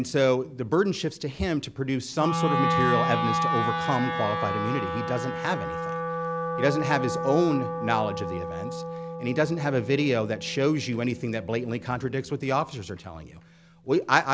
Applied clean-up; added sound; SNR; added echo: none; Wind instrument, woodwind instrument; 4 dB; none.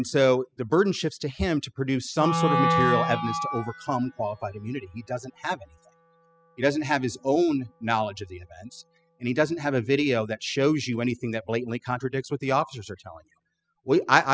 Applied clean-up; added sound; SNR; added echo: classical method spectral subtraction.